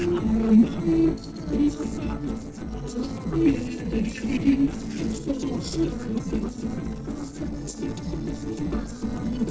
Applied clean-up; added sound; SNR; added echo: neural separator model SepFormer DNS4.